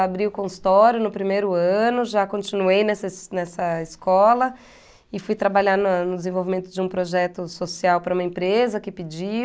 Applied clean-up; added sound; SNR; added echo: none; none; none; none.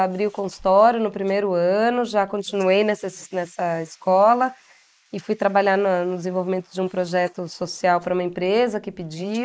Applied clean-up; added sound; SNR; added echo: neural mask model Resemble Enhance denoiser.